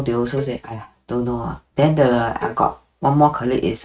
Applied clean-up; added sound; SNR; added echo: neural mask model RNNoise.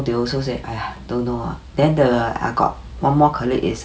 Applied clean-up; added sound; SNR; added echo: none; none; none; none.